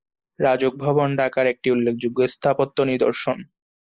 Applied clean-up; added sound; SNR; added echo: neural mask model Resemble Enhance denoiser.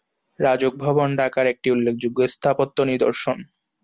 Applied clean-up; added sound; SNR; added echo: none; none; none; none.